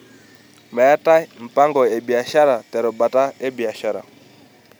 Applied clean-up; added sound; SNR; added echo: none; none; none; none.